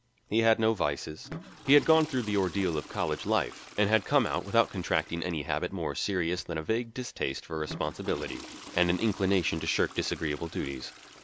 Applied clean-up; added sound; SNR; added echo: none; Toilet flush / Water; 18 dB; none.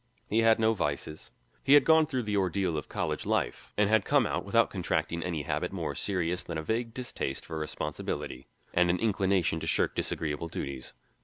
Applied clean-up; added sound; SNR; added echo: none; none; none; none.